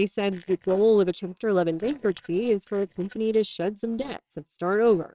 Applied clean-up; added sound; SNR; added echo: neural separator model SepFormer WHAMR!.